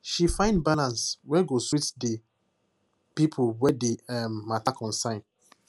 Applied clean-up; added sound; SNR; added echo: none; Run; 6 dB; none.